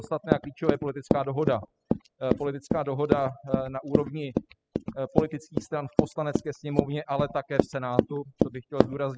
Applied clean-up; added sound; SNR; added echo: classical method spectral subtraction.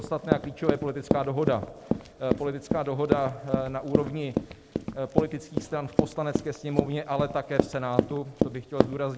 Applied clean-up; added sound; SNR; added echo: none; Run; -1 dB; none.